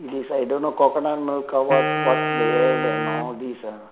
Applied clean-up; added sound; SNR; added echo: none; Wind instrument, woodwind instrument; 3 dB; none.